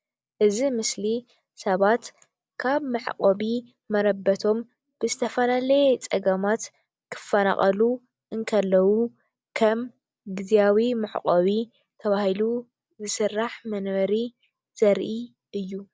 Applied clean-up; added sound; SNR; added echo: none; none; none; none.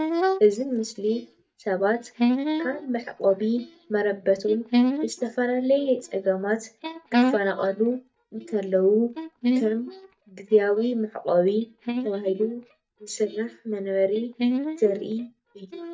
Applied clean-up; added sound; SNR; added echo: neural mask model DeepFilterNet 3.